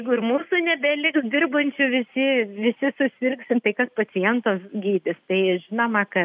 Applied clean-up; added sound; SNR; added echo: none; none; none; none.